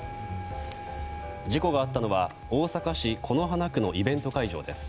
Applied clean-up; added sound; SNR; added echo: none; none; none; none.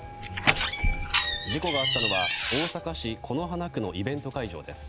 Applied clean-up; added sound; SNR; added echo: none; Door; -5 dB; none.